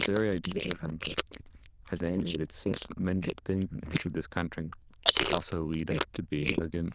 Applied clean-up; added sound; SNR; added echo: neural diffusion model UNIVERSE++.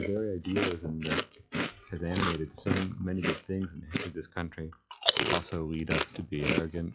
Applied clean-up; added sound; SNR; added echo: classical method log-MMSE.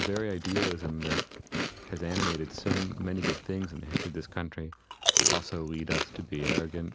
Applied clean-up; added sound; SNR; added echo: none; Chewing, mastication; -2 dB; none.